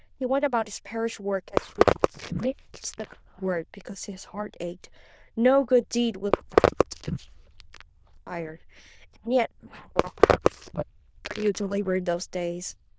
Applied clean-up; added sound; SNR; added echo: neural diffusion model UNIVERSE++.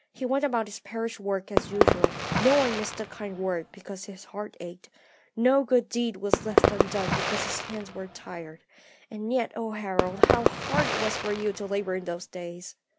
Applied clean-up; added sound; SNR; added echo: none; Fireworks; -3 dB; none.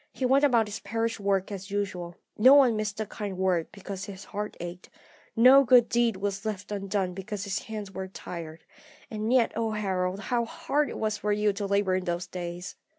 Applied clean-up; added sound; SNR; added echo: none; none; none; none.